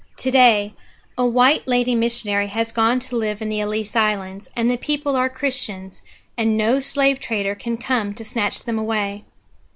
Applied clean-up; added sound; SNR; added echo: none; none; none; none.